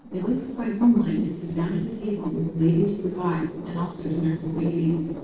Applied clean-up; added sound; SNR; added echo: neural separator model SepFormer DNS4.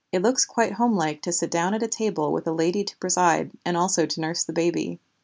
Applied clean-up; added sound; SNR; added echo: none; none; none; none.